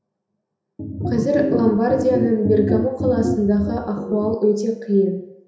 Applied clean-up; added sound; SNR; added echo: none; Organ; 3 dB; reverberation time 0.7 s.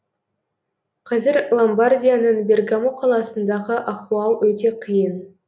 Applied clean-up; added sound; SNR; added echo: none; none; none; none.